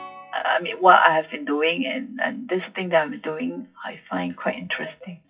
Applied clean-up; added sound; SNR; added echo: classical method WPE with log-MMSE.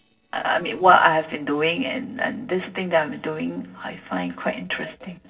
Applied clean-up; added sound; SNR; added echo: neural separator model SepFormer DNS4.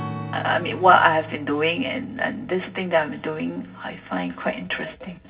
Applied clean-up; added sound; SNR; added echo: none; Strum; 15 dB; reverberation time 0.4 s.